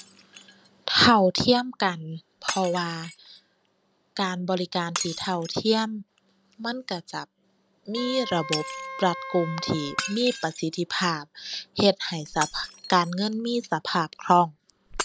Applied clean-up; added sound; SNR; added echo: none; Wind instrument, woodwind instrument + Shatter; 13 dB; none.